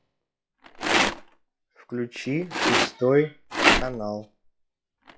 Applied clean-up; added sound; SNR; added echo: classical method log-MMSE.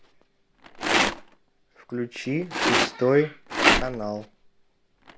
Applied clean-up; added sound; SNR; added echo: none; Rattle; -2 dB; none.